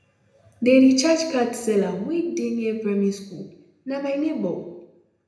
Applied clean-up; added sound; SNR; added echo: none; none; none; reverberation time 0.8 s.